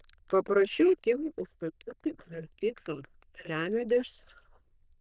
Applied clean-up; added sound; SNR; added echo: neural diffusion model UNIVERSE++.